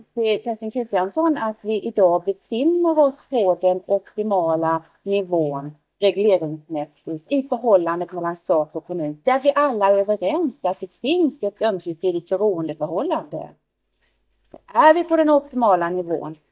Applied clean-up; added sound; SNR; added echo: neural mask model DeepFilterNet 3.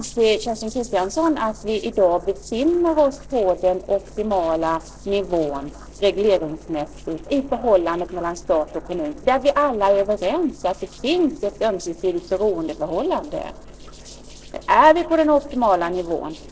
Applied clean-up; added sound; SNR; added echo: neural separator model SepFormer DNS4.